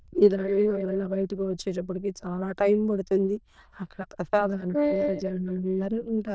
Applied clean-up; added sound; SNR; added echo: neural diffusion model UNIVERSE++.